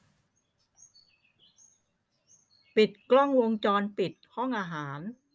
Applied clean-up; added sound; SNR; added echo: none; none; none; none.